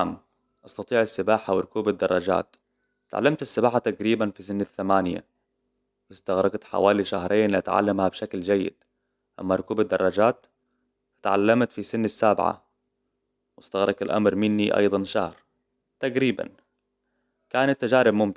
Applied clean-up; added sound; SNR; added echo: none; none; none; none.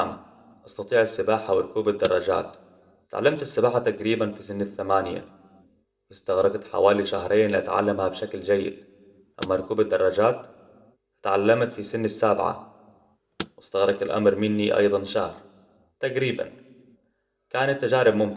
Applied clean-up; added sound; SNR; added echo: none; Car; 20 dB; reverberation time 0.7 s.